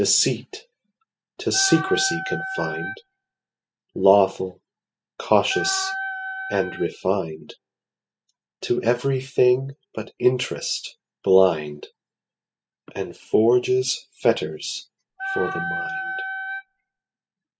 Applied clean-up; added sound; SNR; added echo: classical method spectral subtraction.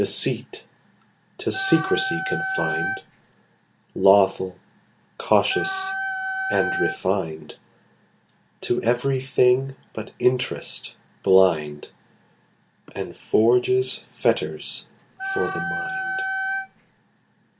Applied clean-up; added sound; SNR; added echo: none; Wind instrument, woodwind instrument; 3 dB; none.